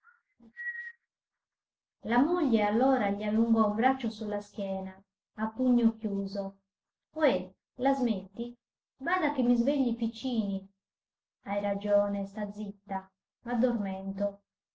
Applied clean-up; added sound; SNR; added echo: none; none; none; none.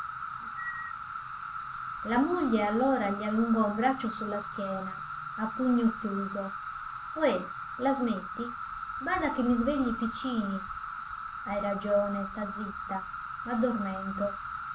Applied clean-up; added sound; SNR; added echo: none; Insect; 7 dB; none.